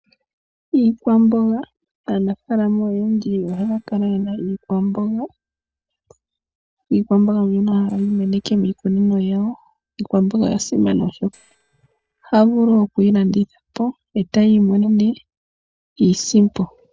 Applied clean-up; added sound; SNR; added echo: neural separator model SepFormer DNS4.